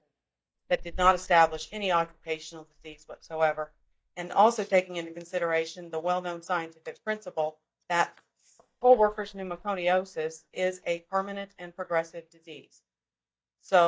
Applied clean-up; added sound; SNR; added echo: neural mask model DeepFilterNet 3.